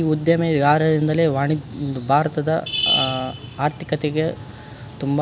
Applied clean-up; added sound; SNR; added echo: none; none; none; none.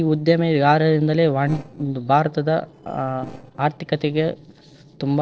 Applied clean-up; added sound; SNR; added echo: neural separator model SepFormer DNS4.